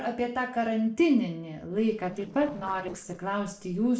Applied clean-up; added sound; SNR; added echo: neural separator model SepFormer DNS4.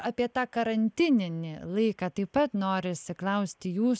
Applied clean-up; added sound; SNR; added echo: none; none; none; none.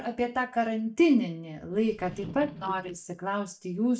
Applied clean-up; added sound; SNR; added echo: neural mask model DeepFilterNet 3.